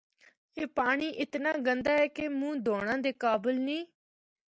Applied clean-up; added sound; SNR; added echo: none; none; none; none.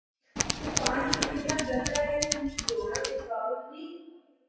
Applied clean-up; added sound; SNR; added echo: classical method WPE with log-MMSE.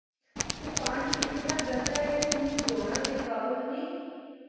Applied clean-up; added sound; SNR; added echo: none; Tools; 1 dB; reverberation time 2.2 s.